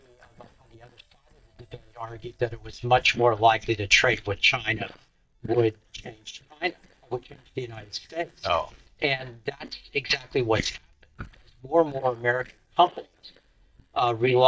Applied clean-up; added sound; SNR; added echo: neural mask model DeepFilterNet 3.